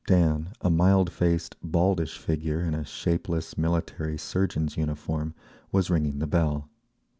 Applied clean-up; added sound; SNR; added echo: none; none; none; none.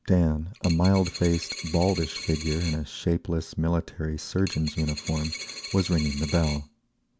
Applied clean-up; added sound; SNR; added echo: none; Coin (dropping); 11 dB; none.